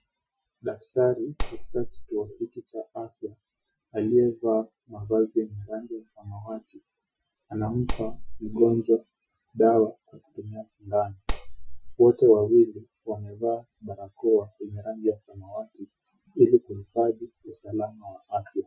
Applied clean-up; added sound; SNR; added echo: classical method Wiener filter.